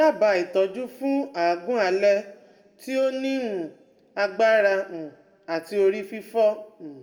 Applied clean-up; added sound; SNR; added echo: none; none; none; reverberation time 0.9 s.